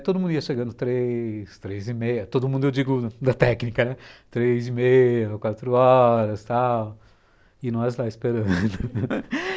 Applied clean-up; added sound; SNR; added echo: none; none; none; none.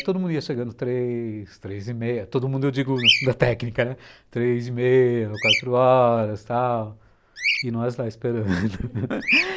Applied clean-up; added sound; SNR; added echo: neural mask model Resemble Enhance denoiser.